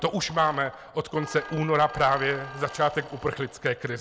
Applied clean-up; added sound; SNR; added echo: none; Mechanisms + Wind instrument, woodwind instrument; 17 dB; none.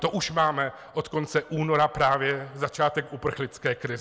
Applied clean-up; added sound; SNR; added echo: none; none; none; none.